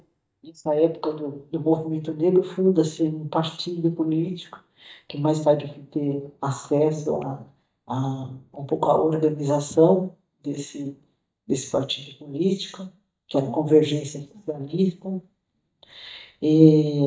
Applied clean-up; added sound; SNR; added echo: neural mask model DeepFilterNet 3.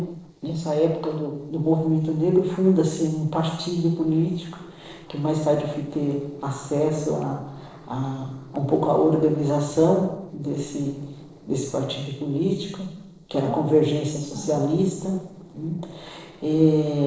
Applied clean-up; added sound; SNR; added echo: neural separator model SepFormer DNS4.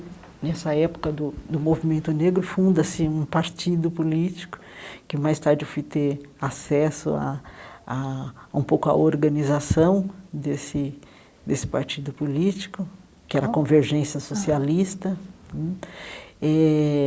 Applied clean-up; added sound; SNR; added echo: none; none; none; none.